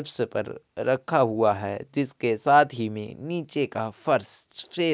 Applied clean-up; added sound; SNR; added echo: none; none; none; none.